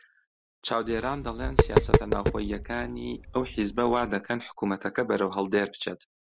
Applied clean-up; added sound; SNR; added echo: none; Tap; -2 dB; none.